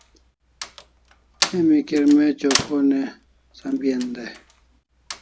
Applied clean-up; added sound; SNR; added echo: none; Slam; 9 dB; none.